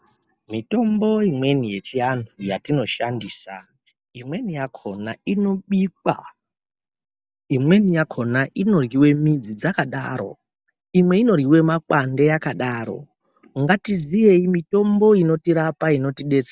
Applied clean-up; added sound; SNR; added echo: none; none; none; none.